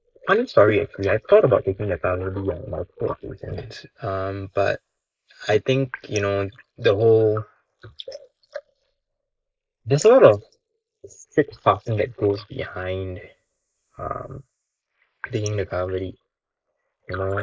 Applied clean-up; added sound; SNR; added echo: neural mask model Resemble Enhance denoiser.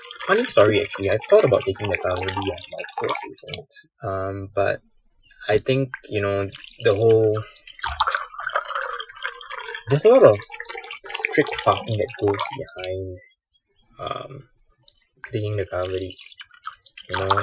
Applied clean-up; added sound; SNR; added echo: classical method Wiener filter.